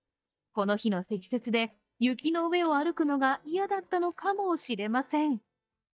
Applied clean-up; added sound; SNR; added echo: neural mask model DeepFilterNet 3.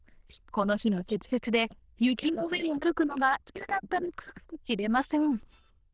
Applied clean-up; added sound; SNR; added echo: neural diffusion model UNIVERSE++.